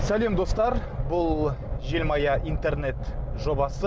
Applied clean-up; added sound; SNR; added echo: none; none; none; none.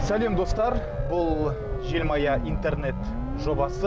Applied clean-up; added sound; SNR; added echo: none; Siren; 9 dB; none.